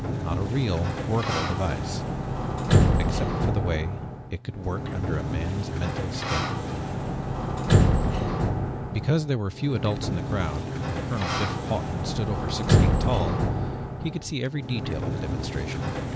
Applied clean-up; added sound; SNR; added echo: none; Sliding door; -5 dB; none.